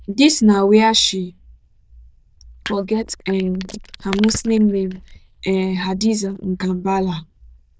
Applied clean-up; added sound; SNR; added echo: neural diffusion model UNIVERSE++.